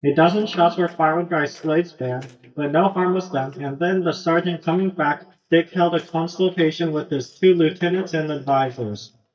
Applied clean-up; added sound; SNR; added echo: neural mask model DeepFilterNet 3.